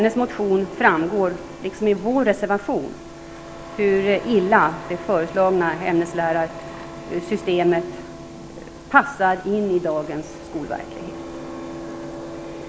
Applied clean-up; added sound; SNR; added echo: none; Printer; 14 dB; none.